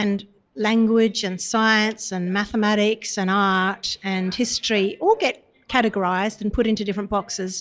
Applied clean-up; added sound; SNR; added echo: none; none; none; none.